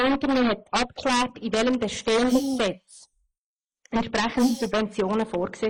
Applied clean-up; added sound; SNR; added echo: neural mask model Resemble Enhance denoiser.